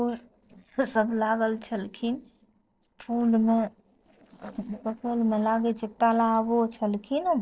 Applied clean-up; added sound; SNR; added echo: neural separator model SepFormer DNS4.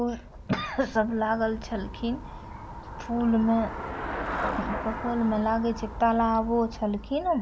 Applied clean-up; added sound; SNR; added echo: none; Traffic noise, roadway noise / Bicycle; 9 dB; none.